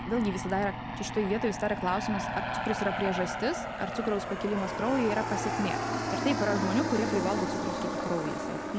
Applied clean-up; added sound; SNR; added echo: none; Aircraft; 2 dB; none.